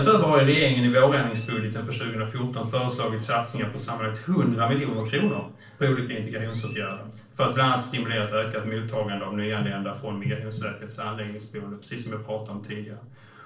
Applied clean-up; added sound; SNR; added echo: neural separator model SepFormer DNS4.